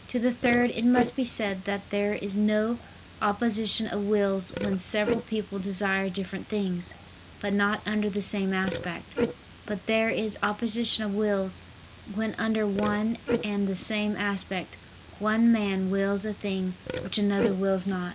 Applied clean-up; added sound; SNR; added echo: none; Burping, eructation; 10 dB; none.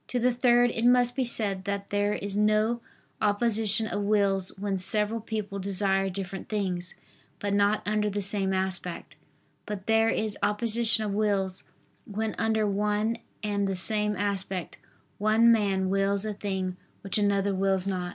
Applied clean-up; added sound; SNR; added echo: none; none; none; none.